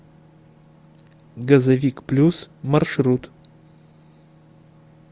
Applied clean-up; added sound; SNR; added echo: none; none; none; none.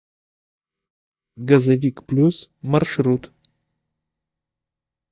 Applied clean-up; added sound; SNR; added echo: neural mask model DeepFilterNet 3.